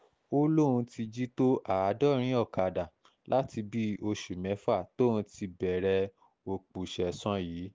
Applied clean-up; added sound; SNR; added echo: none; none; none; none.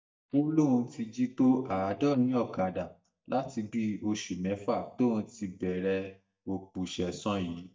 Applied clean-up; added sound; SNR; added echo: neural mask model DeepFilterNet 3.